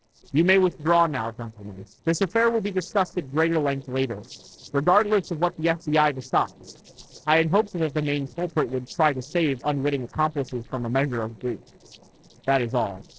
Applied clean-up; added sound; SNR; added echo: neural separator model SepFormer DNS4.